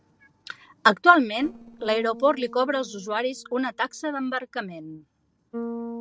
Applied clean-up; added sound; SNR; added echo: neural separator model SepFormer DNS4.